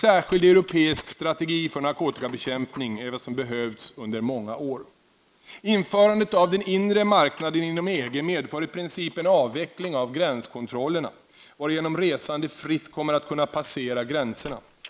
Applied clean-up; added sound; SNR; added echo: neural mask model Resemble Enhance denoiser.